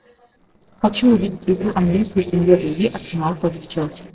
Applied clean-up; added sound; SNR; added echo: neural separator model SepFormer DNS4.